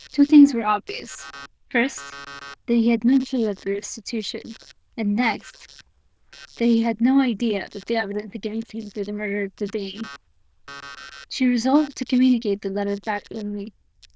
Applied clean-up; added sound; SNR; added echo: neural diffusion model UNIVERSE++.